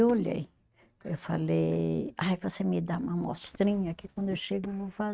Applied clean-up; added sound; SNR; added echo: neural mask model RNNoise.